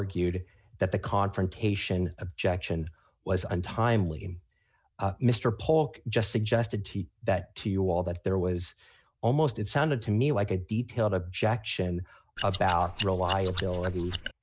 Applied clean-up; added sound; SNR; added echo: neural mask model Resemble Enhance denoiser.